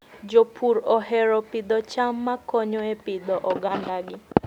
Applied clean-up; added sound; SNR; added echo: none; none; none; none.